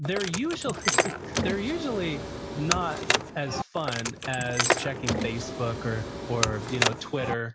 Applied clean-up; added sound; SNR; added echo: none; Car; -2 dB; none.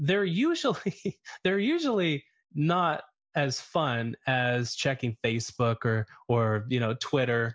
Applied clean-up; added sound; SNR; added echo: none; none; none; none.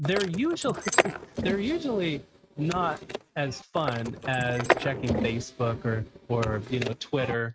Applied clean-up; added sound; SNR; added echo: neural mask model RNNoise.